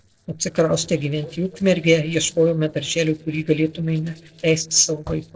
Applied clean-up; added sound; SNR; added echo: neural separator model SepFormer DNS4.